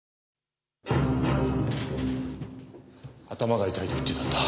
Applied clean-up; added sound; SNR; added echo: none; none; none; none.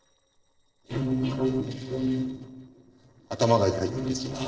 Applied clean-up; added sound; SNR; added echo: neural separator model SepFormer DNS4.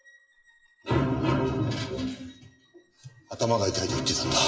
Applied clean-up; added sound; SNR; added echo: classical method WPE with log-MMSE.